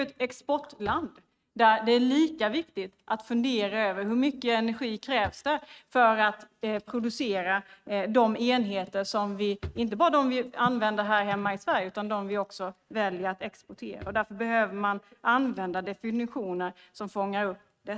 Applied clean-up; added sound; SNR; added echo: neural mask model RNNoise.